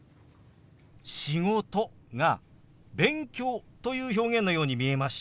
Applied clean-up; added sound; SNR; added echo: none; none; none; none.